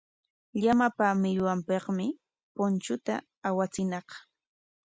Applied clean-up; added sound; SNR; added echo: none; none; none; none.